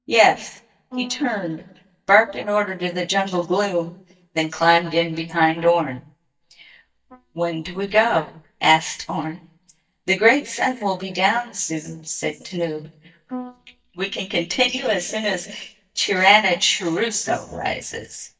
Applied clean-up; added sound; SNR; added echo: neural mask model DeepFilterNet 3.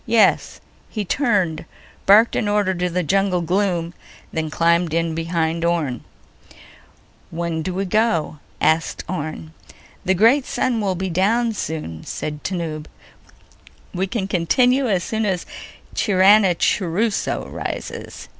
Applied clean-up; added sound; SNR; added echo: none; none; none; none.